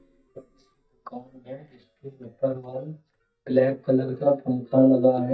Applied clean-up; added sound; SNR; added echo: neural mask model DeepFilterNet 3.